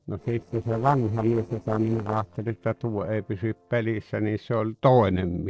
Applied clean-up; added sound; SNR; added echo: neural separator model SepFormer DNS4.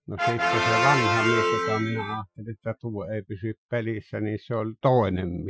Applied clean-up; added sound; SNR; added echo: classical method Wiener filter.